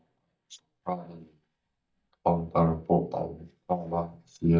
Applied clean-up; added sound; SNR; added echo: neural mask model DeepFilterNet 3.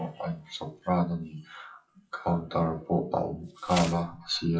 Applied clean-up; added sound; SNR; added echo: classical method WPE with log-MMSE.